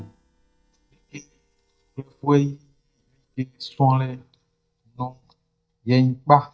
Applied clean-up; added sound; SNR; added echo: neural mask model DeepFilterNet 3.